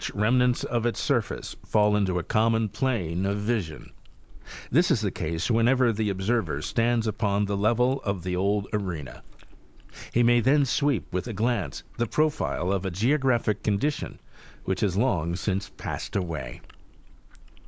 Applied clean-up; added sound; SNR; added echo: none; Chewing, mastication; 17 dB; none.